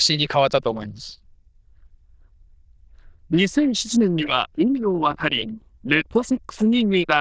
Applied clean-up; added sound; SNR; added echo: neural diffusion model UNIVERSE++.